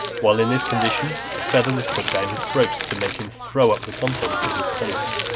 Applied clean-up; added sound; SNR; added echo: none; Crumpling, crinkling + Crowd; 3 dB; none.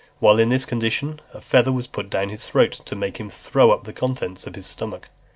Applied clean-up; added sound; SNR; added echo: none; none; none; none.